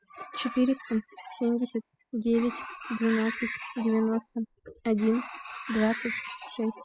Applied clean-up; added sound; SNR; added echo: classical method spectral subtraction.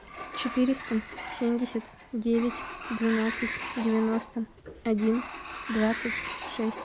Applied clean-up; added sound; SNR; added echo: none; Sliding door; 8 dB; none.